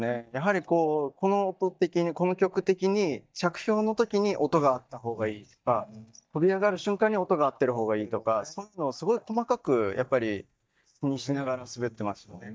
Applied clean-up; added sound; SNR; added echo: neural mask model DeepFilterNet 3.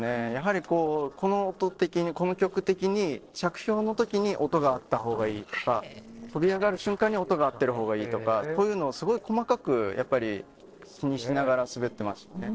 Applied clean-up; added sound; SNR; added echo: neural separator model SepFormer DNS4.